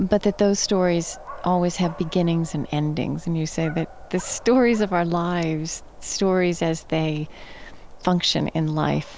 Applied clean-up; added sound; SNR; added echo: none; Dog; 17 dB; none.